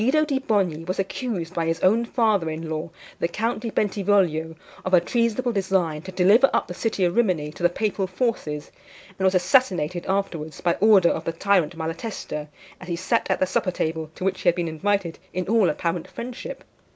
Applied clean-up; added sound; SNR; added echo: none; none; none; none.